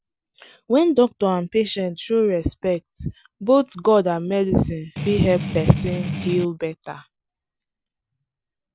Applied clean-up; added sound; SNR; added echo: none; Strum; 5 dB; none.